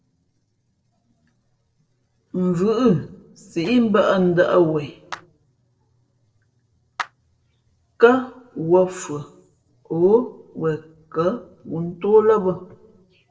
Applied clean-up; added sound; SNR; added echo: neural separator model SepFormer DNS4.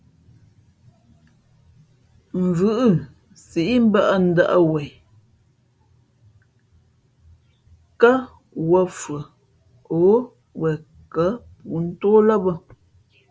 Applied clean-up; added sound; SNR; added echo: none; none; none; none.